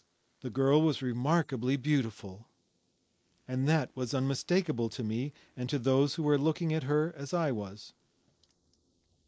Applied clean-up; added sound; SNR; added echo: neural mask model Resemble Enhance denoiser.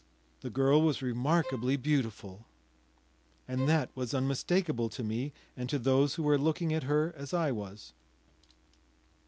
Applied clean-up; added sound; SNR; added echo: none; Bowed string instrument; 17 dB; none.